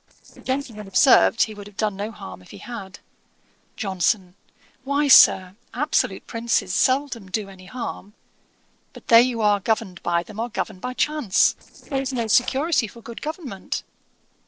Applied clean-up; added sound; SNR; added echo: neural separator model SepFormer DNS4.